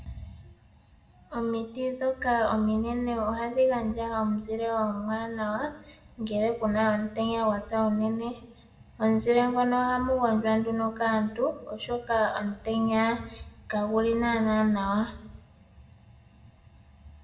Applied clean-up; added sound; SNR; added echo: none; none; none; reverberation time 0.6 s.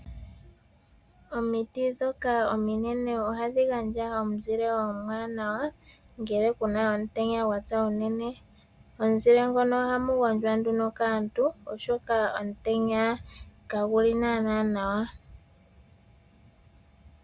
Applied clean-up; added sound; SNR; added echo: none; none; none; none.